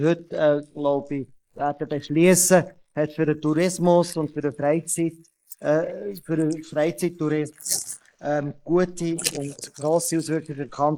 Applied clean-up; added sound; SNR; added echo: neural mask model Resemble Enhance denoiser.